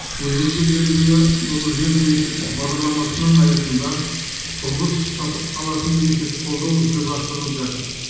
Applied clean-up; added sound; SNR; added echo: none; Water tap, faucet; 8 dB; reverberation time 1.2 s.